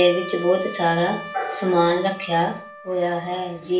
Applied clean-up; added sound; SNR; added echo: none; Trumpet; 14 dB; reverberation time 0.4 s.